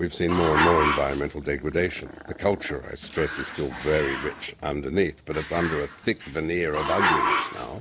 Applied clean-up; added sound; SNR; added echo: none; Growling; 3 dB; none.